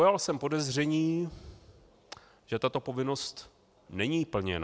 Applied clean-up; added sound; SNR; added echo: none; none; none; none.